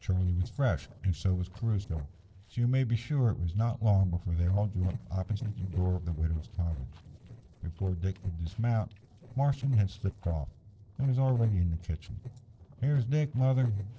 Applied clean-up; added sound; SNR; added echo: neural separator model SepFormer DNS4.